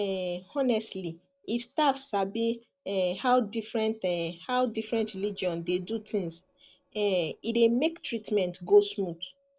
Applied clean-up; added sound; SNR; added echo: neural separator model SepFormer DNS4.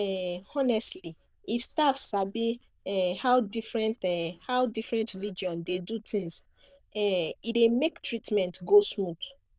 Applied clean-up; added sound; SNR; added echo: neural diffusion model UNIVERSE++.